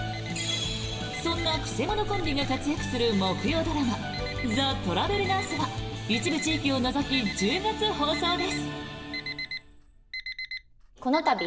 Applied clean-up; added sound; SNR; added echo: none; Alarm; 11 dB; reverberation time 2.0 s.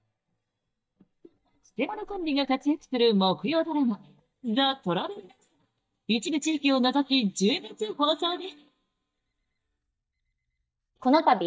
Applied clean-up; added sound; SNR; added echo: neural mask model DeepFilterNet 3.